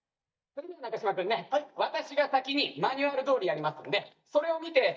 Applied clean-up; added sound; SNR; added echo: neural mask model DeepFilterNet 3.